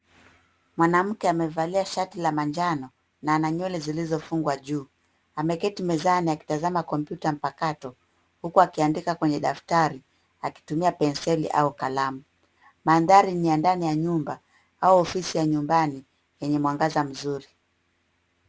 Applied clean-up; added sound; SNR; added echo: none; none; none; none.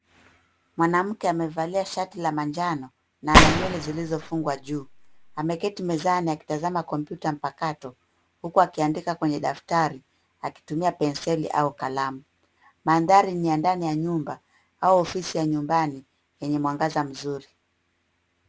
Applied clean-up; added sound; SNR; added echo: none; Gunshot, gunfire; -4 dB; none.